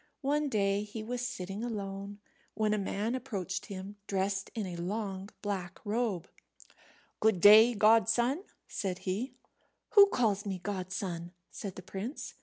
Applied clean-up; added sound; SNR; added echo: none; none; none; none.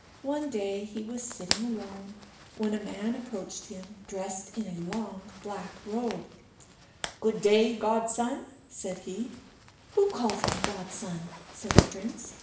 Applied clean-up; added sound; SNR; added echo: none; Zipper (clothing); 4 dB; reverberation time 0.7 s.